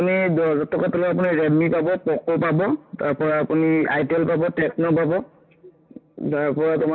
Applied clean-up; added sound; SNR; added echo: none; none; none; reverberation time 0.5 s.